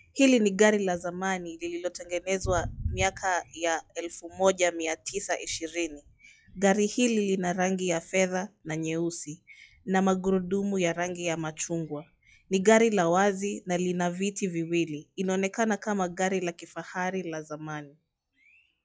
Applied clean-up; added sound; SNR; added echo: classical method log-MMSE.